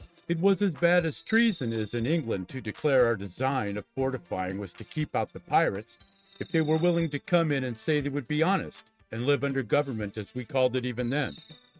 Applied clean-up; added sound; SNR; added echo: neural mask model RNNoise.